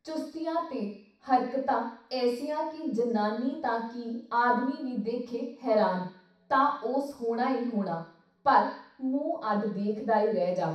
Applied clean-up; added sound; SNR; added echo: none; none; none; reverberation time 0.7 s.